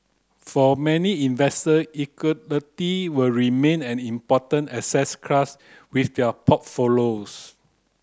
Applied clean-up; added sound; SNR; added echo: none; none; none; none.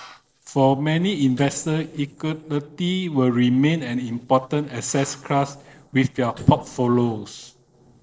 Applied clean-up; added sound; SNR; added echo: neural separator model SepFormer DNS4.